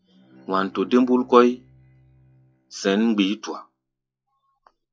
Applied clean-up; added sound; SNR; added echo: classical method log-MMSE.